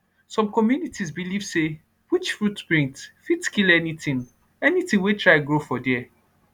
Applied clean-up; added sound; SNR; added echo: none; none; none; none.